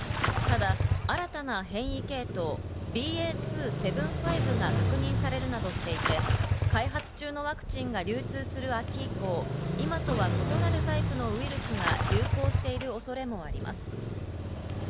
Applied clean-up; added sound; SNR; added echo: none; Engine starting / Motorcycle; -5 dB; none.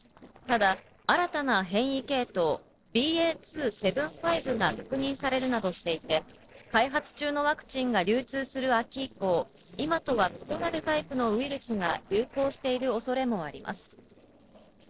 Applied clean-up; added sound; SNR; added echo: neural separator model SepFormer DNS4.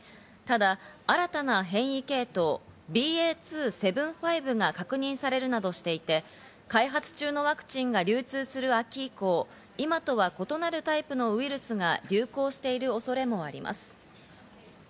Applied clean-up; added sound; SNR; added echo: none; none; none; none.